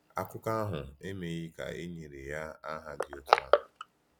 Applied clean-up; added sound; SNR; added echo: none; Crushing; -4 dB; none.